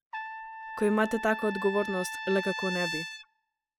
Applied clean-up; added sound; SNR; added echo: classical method spectral subtraction.